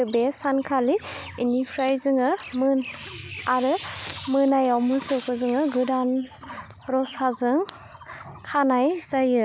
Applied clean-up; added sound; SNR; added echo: none; none; none; none.